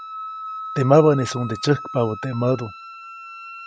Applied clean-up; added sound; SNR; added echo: none; Wind instrument, woodwind instrument; 12 dB; none.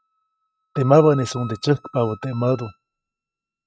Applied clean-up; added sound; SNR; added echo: neural mask model RNNoise.